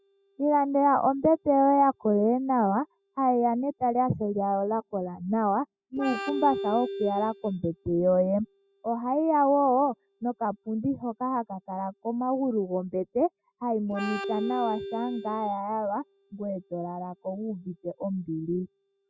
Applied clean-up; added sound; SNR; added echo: classical method spectral subtraction.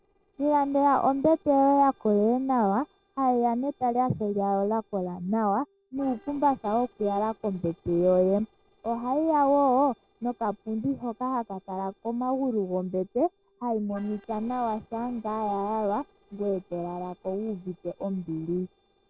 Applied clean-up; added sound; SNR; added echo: neural separator model SepFormer DNS4.